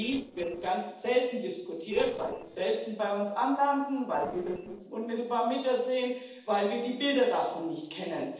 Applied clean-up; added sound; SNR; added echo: neural separator model SepFormer DNS4.